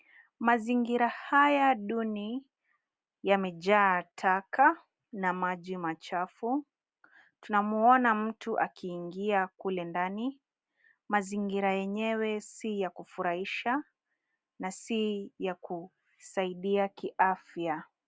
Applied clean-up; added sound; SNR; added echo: none; none; none; none.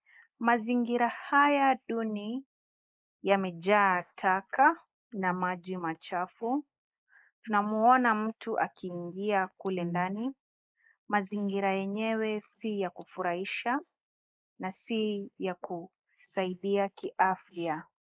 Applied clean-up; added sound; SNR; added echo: neural mask model Resemble Enhance denoiser.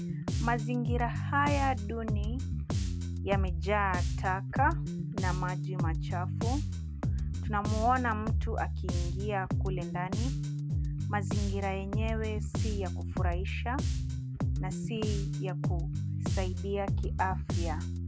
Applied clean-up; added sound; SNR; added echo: none; Bass guitar; -4 dB; none.